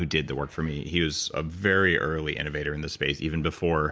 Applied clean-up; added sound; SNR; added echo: none; none; none; none.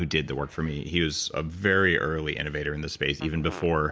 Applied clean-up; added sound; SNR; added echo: none; Fart; 18 dB; none.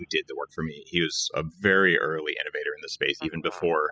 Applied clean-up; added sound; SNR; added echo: classical method spectral subtraction.